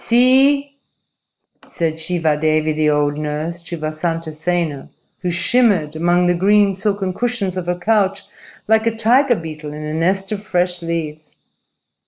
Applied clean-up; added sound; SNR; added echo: none; none; none; none.